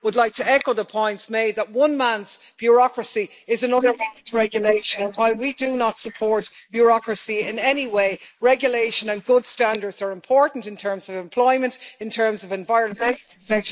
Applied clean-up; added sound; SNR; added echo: neural mask model Resemble Enhance denoiser.